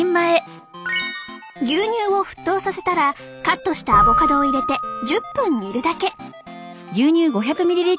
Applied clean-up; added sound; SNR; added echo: none; Keyboard (musical); 5 dB; none.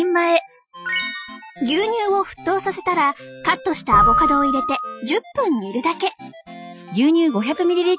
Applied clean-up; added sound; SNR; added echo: classical method Wiener filter.